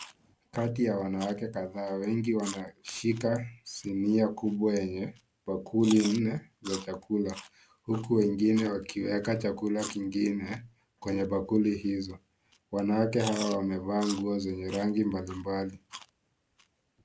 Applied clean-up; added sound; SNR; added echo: none; Chewing, mastication; 18 dB; none.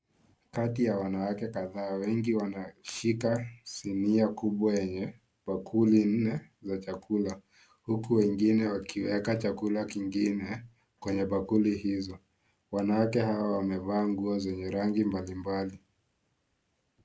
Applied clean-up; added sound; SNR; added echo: none; none; none; none.